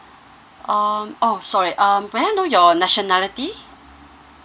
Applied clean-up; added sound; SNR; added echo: none; none; none; none.